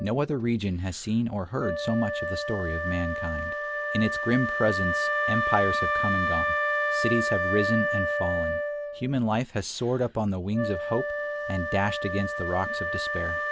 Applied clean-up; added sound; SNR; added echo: none; Wind instrument, woodwind instrument; 1 dB; none.